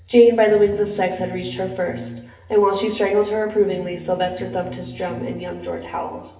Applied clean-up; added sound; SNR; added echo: none; Bass guitar; 14 dB; reverberation time 0.9 s.